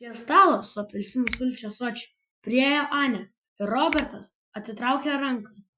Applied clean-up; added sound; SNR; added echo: classical method Wiener filter.